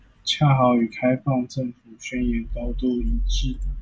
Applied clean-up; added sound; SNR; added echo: none; none; none; none.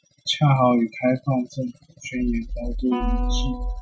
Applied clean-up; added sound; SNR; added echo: classical method Wiener filter.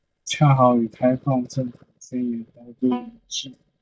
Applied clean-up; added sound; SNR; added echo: neural mask model DeepFilterNet 3.